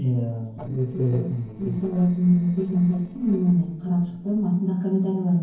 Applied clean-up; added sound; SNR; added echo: neural separator model SepFormer DNS4.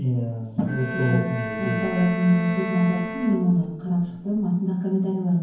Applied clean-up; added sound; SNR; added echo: none; Bowed string instrument; 8 dB; reverberation time 0.9 s.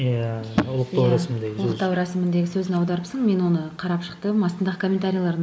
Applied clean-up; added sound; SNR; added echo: none; none; none; none.